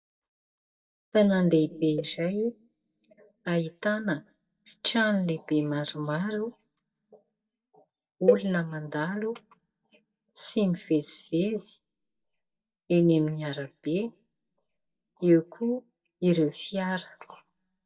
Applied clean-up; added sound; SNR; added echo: neural mask model DeepFilterNet 3.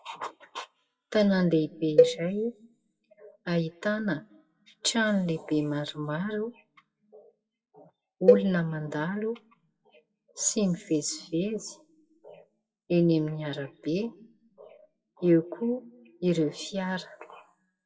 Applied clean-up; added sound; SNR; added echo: classical method WPE with log-MMSE.